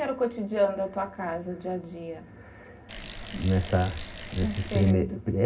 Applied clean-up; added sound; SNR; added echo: none; Bicycle; 11 dB; reverberation time 0.4 s.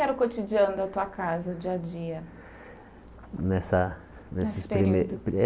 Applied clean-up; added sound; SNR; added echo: none; none; none; none.